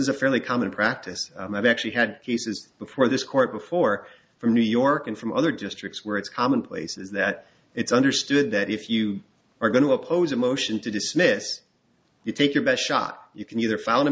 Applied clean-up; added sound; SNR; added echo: none; none; none; none.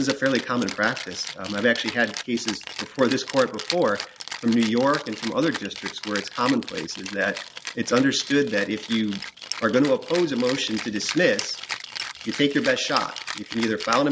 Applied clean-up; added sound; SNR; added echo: none; Rattle (instrument); 11 dB; none.